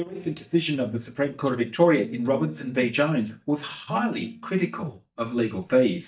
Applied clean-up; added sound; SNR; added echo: neural mask model DeepFilterNet 3.